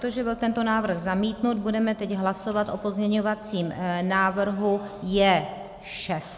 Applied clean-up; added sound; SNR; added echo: none; none; none; none.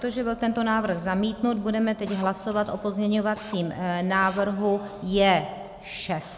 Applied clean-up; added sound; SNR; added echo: none; Drill; 20 dB; none.